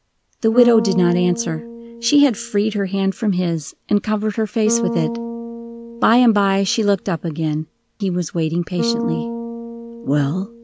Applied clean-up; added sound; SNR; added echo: none; Bass guitar; 9 dB; none.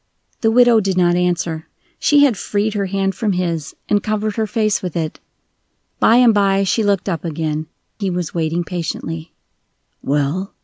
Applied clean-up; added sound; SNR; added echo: none; none; none; none.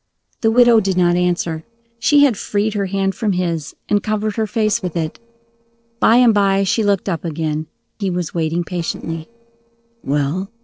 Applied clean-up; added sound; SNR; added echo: neural separator model SepFormer DNS4.